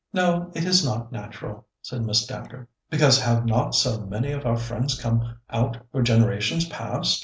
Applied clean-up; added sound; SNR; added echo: none; none; none; none.